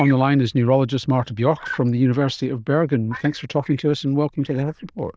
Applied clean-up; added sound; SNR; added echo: neural diffusion model UNIVERSE++.